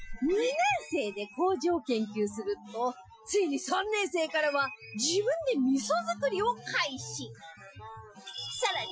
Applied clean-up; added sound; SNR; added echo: classical method Wiener filter.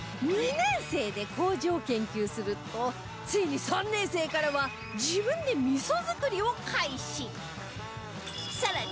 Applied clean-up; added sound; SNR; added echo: none; none; none; none.